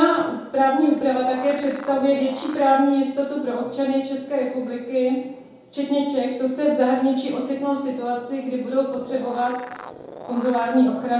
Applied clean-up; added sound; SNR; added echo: none; Animal; 17 dB; reverberation time 0.8 s.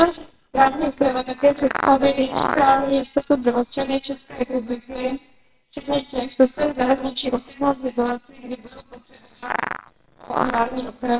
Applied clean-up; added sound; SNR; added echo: neural separator model SepFormer WHAMR!.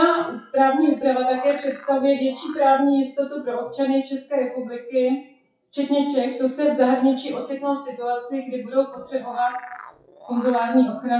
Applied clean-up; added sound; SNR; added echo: classical method WPE with log-MMSE.